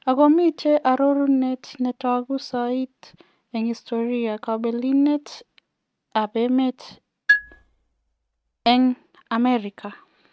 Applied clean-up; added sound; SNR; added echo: neural mask model RNNoise.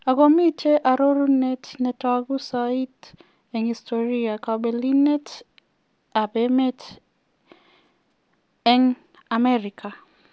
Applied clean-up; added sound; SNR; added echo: none; none; none; none.